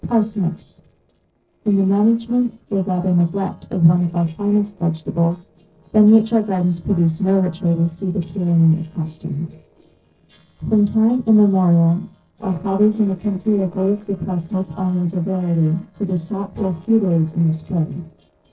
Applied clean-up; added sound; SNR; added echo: neural separator model SepFormer DNS4.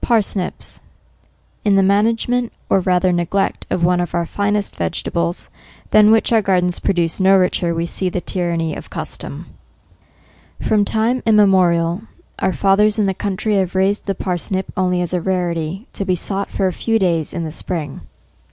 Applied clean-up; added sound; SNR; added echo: none; none; none; none.